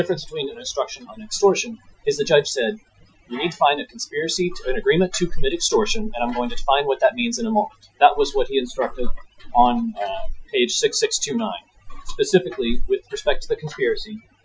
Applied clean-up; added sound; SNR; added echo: classical method Wiener filter.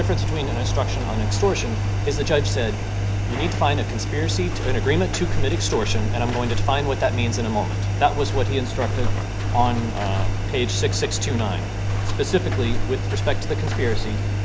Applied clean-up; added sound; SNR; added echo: none; Walk, footsteps + Engine; -3 dB; none.